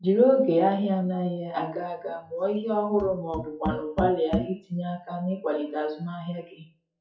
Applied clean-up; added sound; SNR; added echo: classical method WPE with log-MMSE.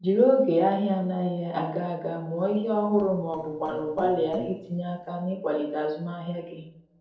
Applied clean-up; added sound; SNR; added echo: neural separator model SepFormer DNS4.